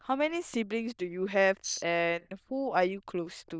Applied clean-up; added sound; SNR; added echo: neural diffusion model UNIVERSE++.